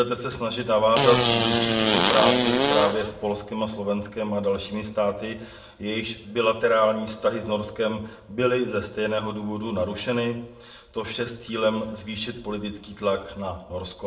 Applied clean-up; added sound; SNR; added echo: none; Fart; -4 dB; reverberation time 0.5 s.